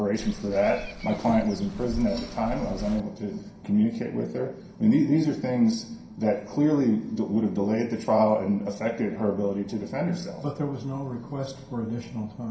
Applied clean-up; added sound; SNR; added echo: none; Walk, footsteps / Insect; 11 dB; reverberation time 0.5 s.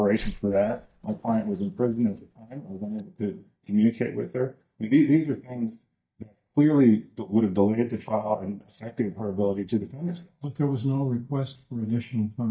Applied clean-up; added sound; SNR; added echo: neural mask model DeepFilterNet 3.